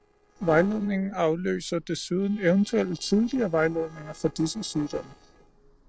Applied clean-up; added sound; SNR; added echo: neural separator model SepFormer DNS4.